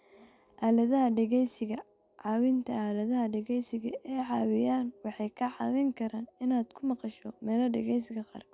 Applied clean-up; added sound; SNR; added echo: none; none; none; none.